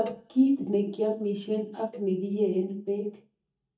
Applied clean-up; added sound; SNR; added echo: neural mask model DeepFilterNet 3.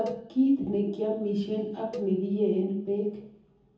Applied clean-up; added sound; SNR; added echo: none; Cowbell; 18 dB; reverberation time 0.7 s.